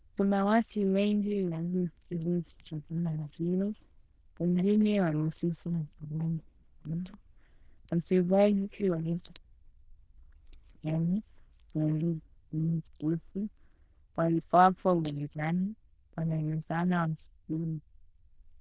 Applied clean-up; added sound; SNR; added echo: neural diffusion model UNIVERSE++.